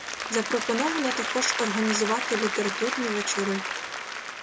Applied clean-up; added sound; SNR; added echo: none; Applause; 2 dB; none.